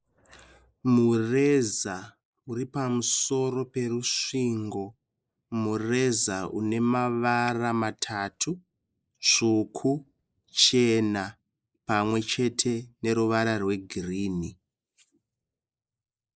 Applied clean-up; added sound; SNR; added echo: neural mask model Resemble Enhance denoiser.